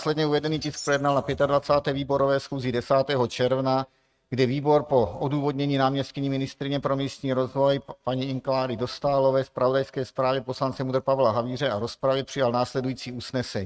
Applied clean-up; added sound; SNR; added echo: neural mask model RNNoise.